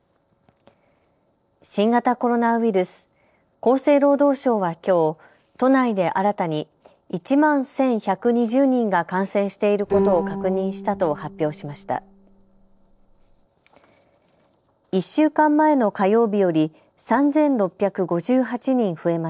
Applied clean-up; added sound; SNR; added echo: neural separator model SepFormer DNS4.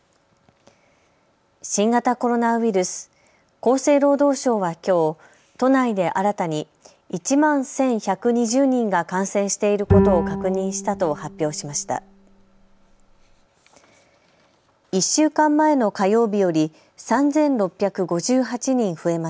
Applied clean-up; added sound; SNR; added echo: none; Bowed string instrument; 4 dB; none.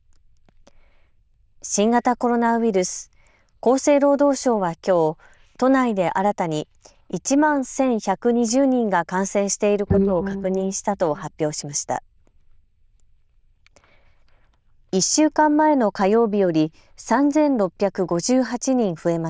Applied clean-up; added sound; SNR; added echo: neural diffusion model UNIVERSE++.